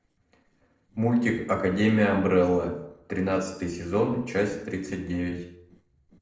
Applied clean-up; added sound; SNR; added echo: neural separator model SepFormer DNS4.